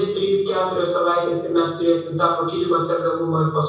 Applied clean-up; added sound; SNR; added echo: none; none; none; reverberation time 0.7 s.